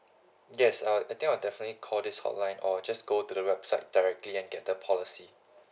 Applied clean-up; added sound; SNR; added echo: none; none; none; none.